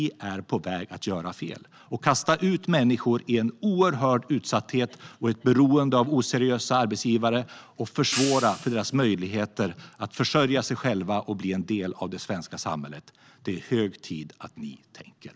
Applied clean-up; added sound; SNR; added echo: none; Hi-hat; 10 dB; none.